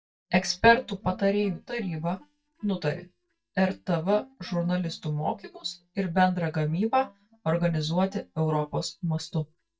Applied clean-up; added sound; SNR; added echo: neural mask model DeepFilterNet 3.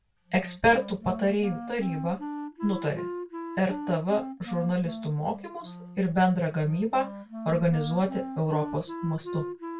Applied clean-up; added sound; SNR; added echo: none; Wind instrument, woodwind instrument; 10 dB; reverberation time 0.2 s.